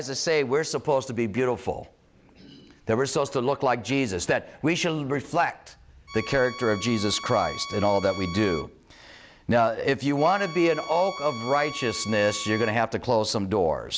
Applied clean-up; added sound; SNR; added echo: none; Bowed string instrument; 13 dB; none.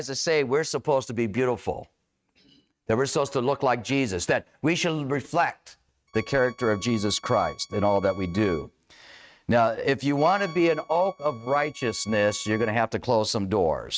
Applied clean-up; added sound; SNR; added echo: neural mask model RNNoise.